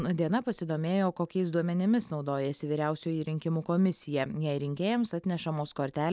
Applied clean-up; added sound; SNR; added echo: none; none; none; none.